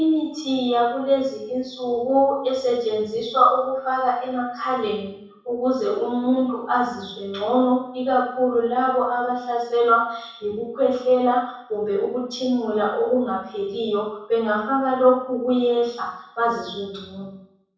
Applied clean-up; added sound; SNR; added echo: none; none; none; reverberation time 0.7 s.